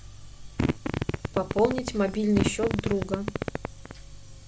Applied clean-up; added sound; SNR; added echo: none; Fart; 1 dB; none.